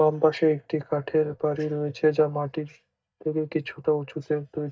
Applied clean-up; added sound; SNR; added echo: neural mask model DeepFilterNet 3.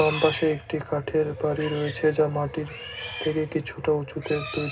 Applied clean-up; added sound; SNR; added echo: none; Livestock, farm animals, working animals; 12 dB; reverberation time 0.2 s.